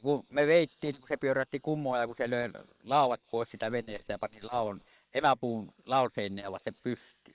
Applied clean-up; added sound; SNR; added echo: neural separator model SepFormer WHAM!.